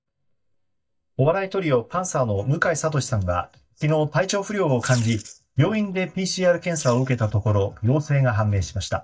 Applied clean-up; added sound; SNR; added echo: neural mask model DeepFilterNet 3.